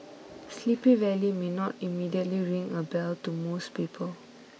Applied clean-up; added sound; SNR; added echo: none; none; none; none.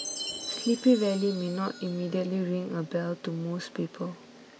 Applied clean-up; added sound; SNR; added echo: none; Chime; 13 dB; none.